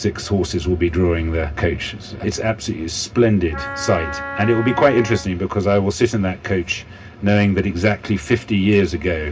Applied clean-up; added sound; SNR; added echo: none; Wind instrument, woodwind instrument; 10 dB; reverberation time 0.4 s.